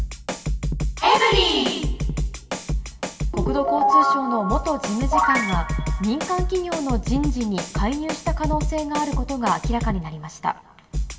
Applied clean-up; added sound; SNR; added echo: none; Drum kit; 3 dB; reverberation time 1.3 s.